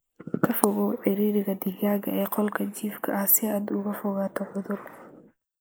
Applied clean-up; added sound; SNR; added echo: neural mask model Resemble Enhance denoiser.